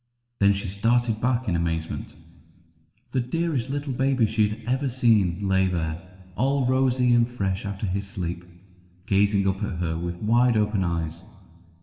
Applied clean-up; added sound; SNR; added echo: none; none; none; reverberation time 1.7 s.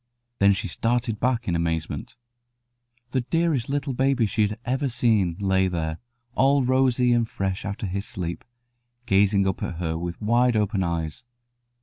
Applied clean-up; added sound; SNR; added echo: none; none; none; none.